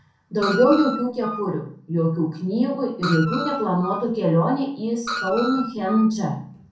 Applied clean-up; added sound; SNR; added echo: none; Screech; 8 dB; reverberation time 0.6 s.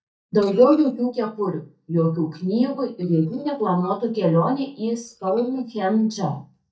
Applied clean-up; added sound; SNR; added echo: neural mask model DeepFilterNet 3.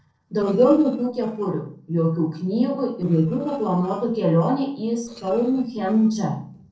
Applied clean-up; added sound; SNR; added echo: neural separator model SepFormer DNS4.